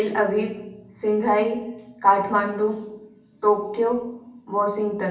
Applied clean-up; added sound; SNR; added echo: none; none; none; reverberation time 0.3 s.